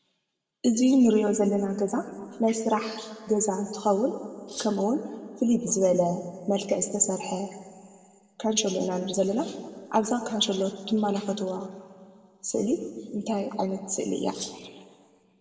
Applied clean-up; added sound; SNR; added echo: none; Rattle (instrument); 12 dB; reverberation time 1.5 s.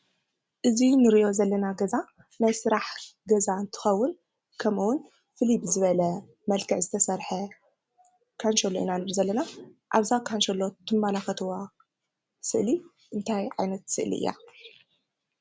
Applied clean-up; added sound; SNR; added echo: none; none; none; none.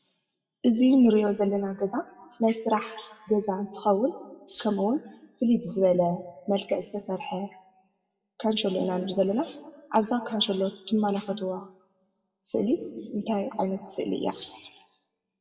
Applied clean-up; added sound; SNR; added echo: classical method WPE with log-MMSE.